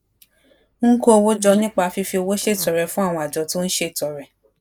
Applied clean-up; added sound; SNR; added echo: neural mask model Resemble Enhance denoiser.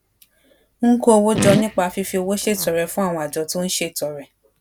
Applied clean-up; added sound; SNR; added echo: none; Fart; 5 dB; none.